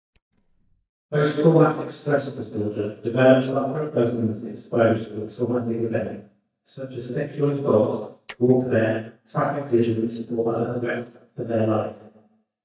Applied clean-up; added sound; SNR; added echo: neural mask model DeepFilterNet 3.